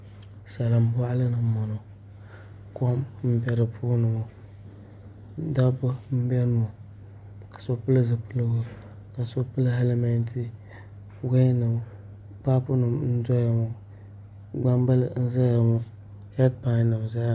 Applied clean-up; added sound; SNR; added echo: none; none; none; none.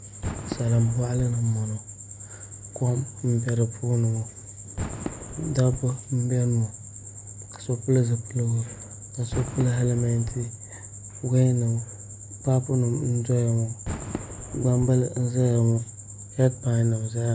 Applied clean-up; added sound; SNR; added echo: none; Fireworks; 15 dB; none.